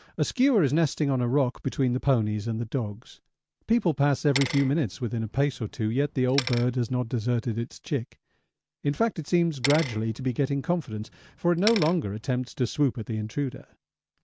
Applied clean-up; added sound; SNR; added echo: none; Bicycle; 12 dB; none.